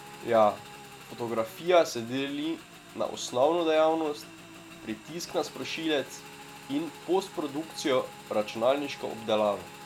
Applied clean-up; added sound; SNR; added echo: none; Motorcycle / Engine; 17 dB; none.